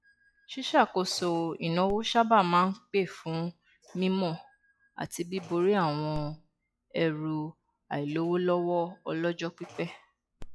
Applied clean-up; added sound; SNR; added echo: classical method log-MMSE.